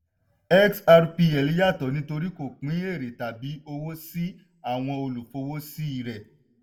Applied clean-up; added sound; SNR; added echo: none; none; none; reverberation time 0.3 s.